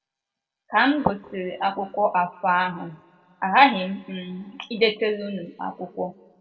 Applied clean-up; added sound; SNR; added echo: none; none; none; reverberation time 1.9 s.